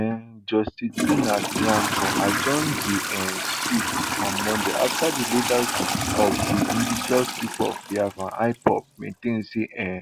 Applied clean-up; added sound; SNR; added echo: none; Trickle, dribble / Toilet flush; 1 dB; none.